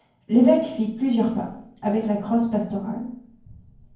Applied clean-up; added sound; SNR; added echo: none; none; none; reverberation time 0.9 s.